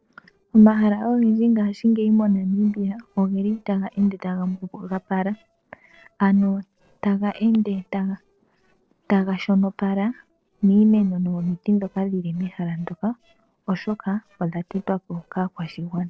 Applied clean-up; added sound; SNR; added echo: neural separator model SepFormer DNS4.